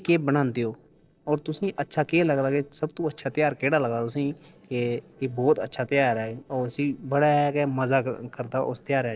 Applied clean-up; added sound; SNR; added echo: neural separator model SepFormer DNS4.